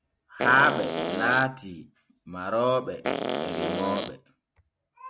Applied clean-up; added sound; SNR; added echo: none; Fart; 2 dB; none.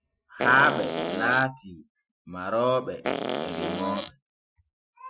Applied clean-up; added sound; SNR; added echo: classical method Wiener filter.